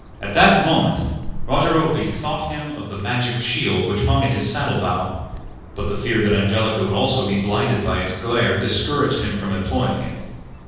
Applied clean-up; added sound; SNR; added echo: none; Bird; 13 dB; reverberation time 1.3 s.